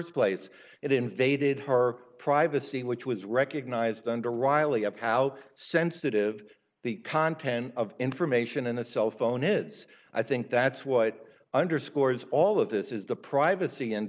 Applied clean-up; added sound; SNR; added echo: none; none; none; none.